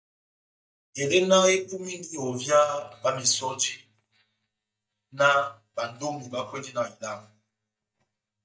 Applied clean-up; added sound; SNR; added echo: neural mask model DeepFilterNet 3.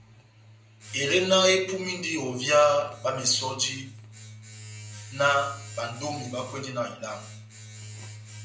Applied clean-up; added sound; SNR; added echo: none; Domestic sounds, home sounds; 16 dB; reverberation time 0.5 s.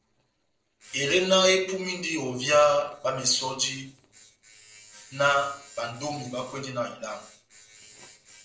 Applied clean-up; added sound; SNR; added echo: neural separator model SepFormer DNS4.